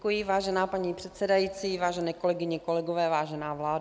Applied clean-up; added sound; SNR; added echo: none; none; none; none.